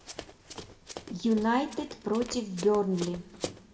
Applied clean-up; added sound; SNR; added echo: none; Run; 13 dB; reverberation time 1.1 s.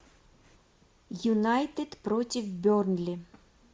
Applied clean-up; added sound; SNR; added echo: none; none; none; none.